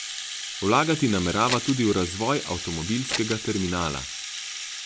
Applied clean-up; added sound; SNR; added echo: none; Rattle (instrument) + Scissors; 6 dB; none.